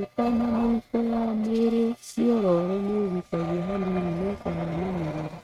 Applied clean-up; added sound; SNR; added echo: neural mask model RNNoise.